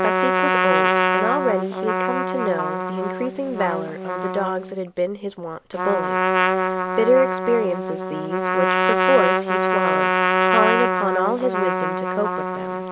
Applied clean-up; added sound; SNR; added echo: none; Trumpet; -3 dB; none.